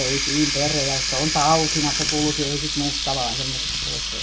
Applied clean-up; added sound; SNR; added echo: none; Water tap, faucet; 0 dB; none.